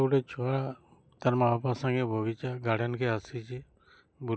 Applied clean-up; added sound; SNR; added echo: none; none; none; none.